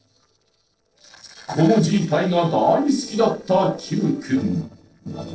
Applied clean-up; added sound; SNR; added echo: neural separator model SepFormer DNS4.